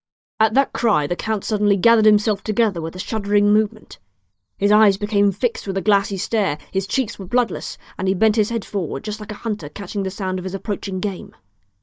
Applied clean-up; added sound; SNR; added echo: neural mask model DeepFilterNet 3.